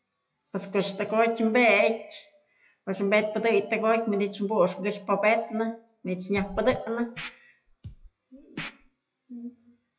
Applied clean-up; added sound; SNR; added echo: classical method WPE with log-MMSE.